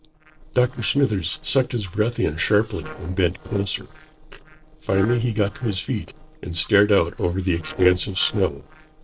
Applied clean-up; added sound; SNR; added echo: neural separator model SepFormer DNS4.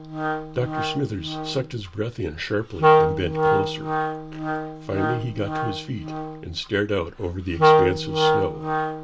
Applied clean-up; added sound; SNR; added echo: none; Wind instrument, woodwind instrument; -5 dB; reverberation time 0.2 s.